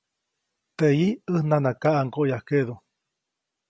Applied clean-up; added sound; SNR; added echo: none; none; none; none.